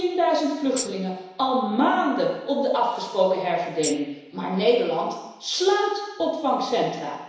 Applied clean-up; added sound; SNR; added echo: none; Tambourine; 12 dB; reverberation time 1.0 s.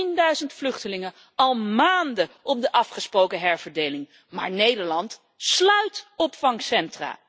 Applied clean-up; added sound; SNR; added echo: none; none; none; none.